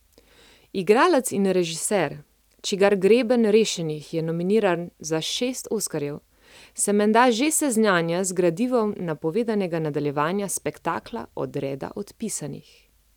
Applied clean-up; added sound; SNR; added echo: none; none; none; none.